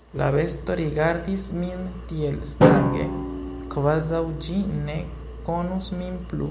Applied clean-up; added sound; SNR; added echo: none; Drum; 2 dB; none.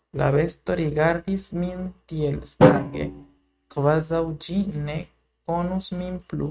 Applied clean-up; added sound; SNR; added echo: neural mask model RNNoise.